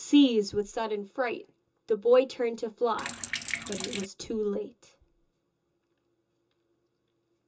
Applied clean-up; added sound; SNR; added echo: none; Sink (filling or washing); 6 dB; reverberation time 0.2 s.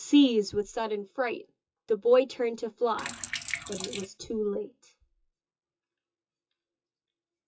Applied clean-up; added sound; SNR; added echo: classical method WPE with log-MMSE.